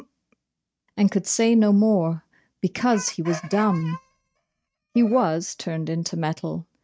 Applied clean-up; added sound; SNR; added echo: neural mask model RNNoise.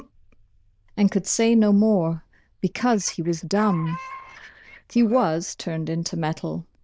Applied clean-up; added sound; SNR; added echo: neural diffusion model UNIVERSE++.